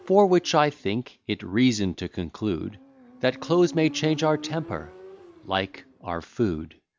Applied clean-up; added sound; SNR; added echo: none; Motorcycle; 19 dB; none.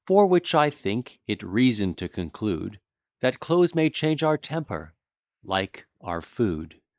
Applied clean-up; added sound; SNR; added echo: neural mask model Resemble Enhance denoiser.